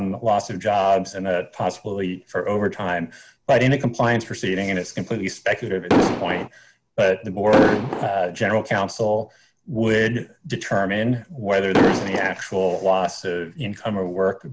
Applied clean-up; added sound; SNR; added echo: none; Explosion; -3 dB; none.